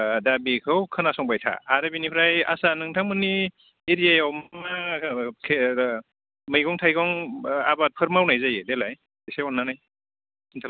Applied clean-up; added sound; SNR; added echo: none; none; none; none.